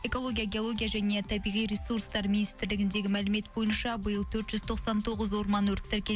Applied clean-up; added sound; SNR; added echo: none; none; none; none.